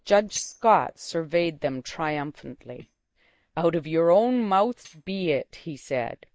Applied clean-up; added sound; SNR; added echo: neural mask model DeepFilterNet 3.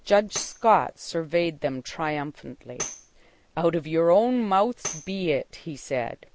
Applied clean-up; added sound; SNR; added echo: none; Tambourine; 15 dB; none.